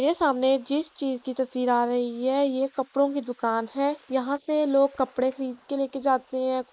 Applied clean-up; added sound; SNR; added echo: neural mask model Resemble Enhance denoiser.